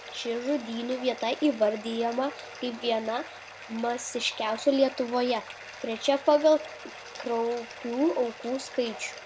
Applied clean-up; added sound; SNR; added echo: none; Bathtub (filling or washing); 15 dB; none.